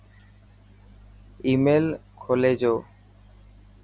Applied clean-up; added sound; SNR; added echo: none; none; none; none.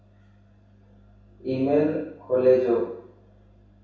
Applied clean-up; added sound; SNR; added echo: none; none; none; reverberation time 0.7 s.